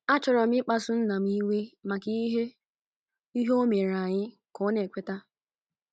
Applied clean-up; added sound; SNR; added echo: none; none; none; none.